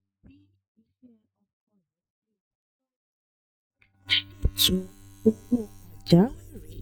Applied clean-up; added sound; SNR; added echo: neural mask model DeepFilterNet 3.